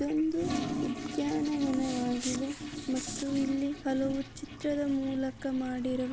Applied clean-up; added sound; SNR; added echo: none; Toilet flush; 7 dB; none.